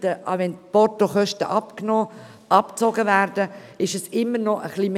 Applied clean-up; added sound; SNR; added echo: none; none; none; none.